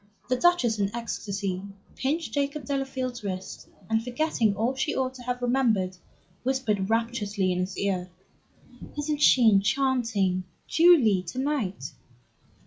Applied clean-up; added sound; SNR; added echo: classical method log-MMSE.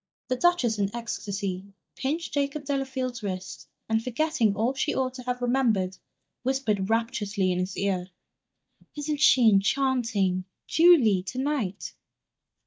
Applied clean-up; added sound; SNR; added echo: neural mask model DeepFilterNet 3.